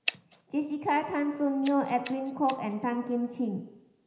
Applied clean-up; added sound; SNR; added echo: none; Scissors; 15 dB; reverberation time 0.9 s.